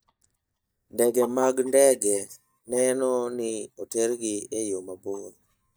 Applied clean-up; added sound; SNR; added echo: neural mask model DeepFilterNet 3.